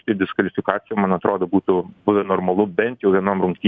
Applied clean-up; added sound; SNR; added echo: none; none; none; none.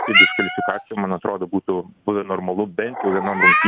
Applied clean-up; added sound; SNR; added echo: none; Meow; -2 dB; none.